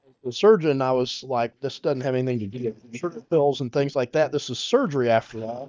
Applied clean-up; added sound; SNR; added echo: neural mask model DeepFilterNet 3.